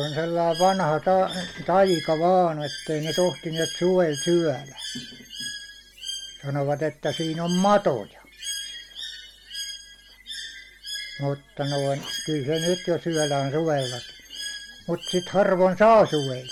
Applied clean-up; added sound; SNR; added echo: none; Bird; 13 dB; none.